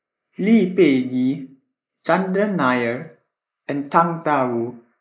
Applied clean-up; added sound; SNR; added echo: neural mask model Resemble Enhance denoiser.